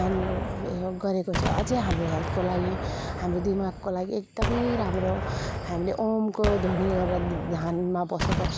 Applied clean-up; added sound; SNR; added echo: none; Gunshot, gunfire; 2 dB; none.